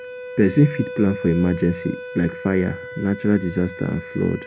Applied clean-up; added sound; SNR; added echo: none; Wind instrument, woodwind instrument; 13 dB; none.